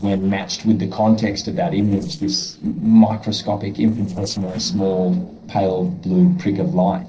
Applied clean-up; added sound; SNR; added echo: neural separator model SepFormer DNS4.